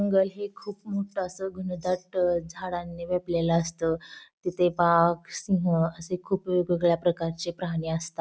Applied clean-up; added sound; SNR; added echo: none; none; none; none.